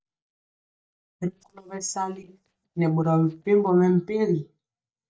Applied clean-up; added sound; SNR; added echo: neural mask model DeepFilterNet 3.